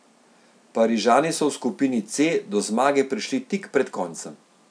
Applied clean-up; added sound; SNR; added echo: none; none; none; none.